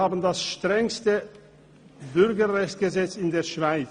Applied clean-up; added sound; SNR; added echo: none; none; none; none.